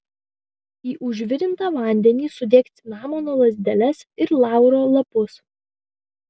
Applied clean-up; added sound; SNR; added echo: none; none; none; none.